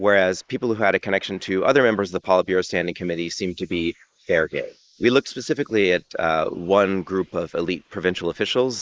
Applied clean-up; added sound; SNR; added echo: neural mask model Resemble Enhance denoiser.